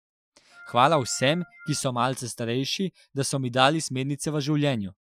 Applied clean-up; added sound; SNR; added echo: classical method Wiener filter.